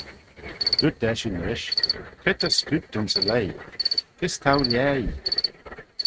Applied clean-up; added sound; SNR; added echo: neural mask model RNNoise.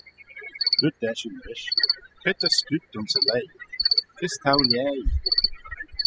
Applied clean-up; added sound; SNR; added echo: classical method spectral subtraction.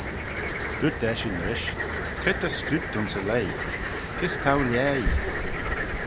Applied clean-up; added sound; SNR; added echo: none; Cricket; -2 dB; none.